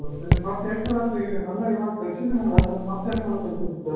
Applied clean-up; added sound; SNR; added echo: none; Raindrop / Drip; 0 dB; reverberation time 1.3 s.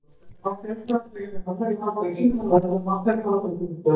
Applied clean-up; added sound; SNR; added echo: neural mask model DeepFilterNet 3.